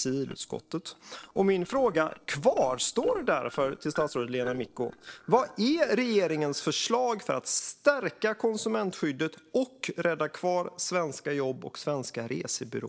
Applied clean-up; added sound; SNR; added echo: neural separator model SepFormer DNS4.